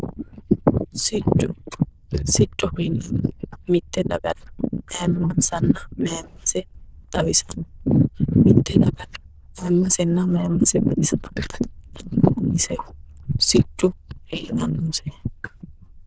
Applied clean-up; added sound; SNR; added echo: neural diffusion model UNIVERSE++.